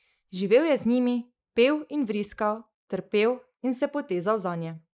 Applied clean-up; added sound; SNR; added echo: neural mask model Resemble Enhance denoiser.